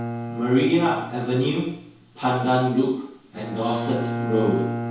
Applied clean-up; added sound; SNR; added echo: none; Bowed string instrument; 7 dB; reverberation time 0.6 s.